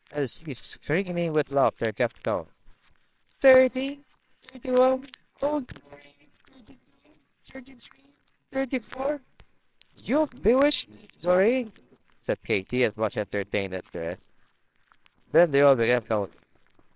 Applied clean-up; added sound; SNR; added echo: neural separator model SepFormer WHAMR!.